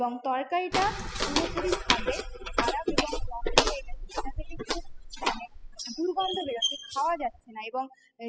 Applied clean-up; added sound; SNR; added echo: classical method spectral subtraction.